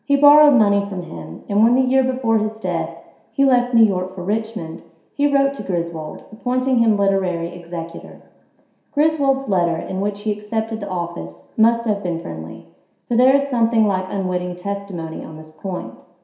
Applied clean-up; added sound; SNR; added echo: none; none; none; reverberation time 0.7 s.